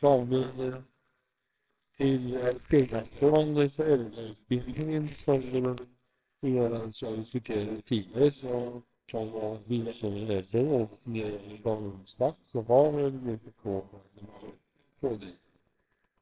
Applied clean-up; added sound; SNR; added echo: neural separator model SepFormer WHAMR!.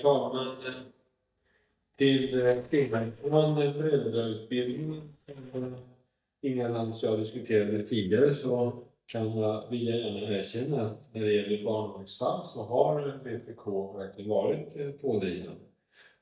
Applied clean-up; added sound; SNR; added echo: neural mask model DeepFilterNet 3.